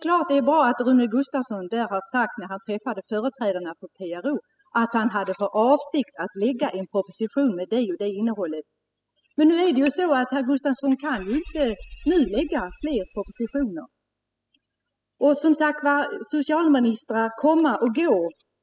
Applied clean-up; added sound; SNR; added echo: classical method spectral subtraction.